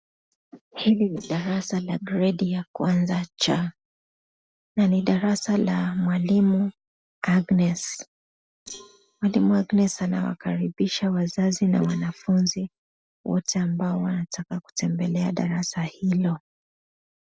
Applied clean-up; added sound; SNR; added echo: neural separator model SepFormer DNS4.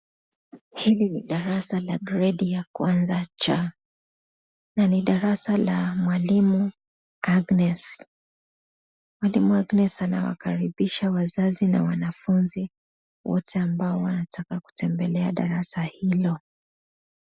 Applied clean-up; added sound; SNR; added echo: none; none; none; none.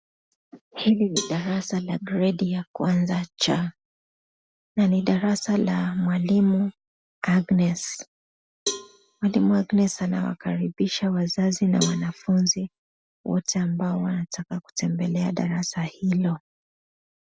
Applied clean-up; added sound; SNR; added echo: none; Cowbell; 13 dB; none.